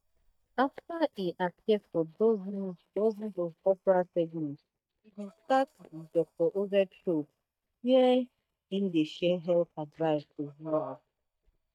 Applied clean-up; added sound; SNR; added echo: neural mask model DeepFilterNet 3.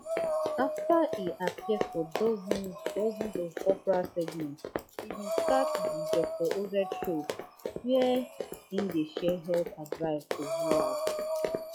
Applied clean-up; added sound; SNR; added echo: classical method log-MMSE.